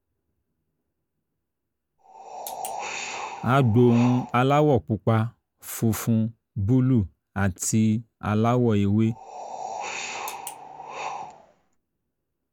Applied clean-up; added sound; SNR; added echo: none; Wind; 11 dB; none.